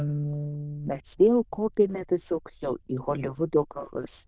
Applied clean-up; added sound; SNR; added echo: neural diffusion model UNIVERSE++.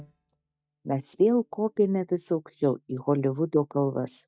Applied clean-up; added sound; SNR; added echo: neural mask model DeepFilterNet 3.